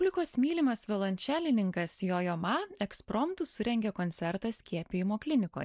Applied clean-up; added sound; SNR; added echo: neural mask model Resemble Enhance denoiser.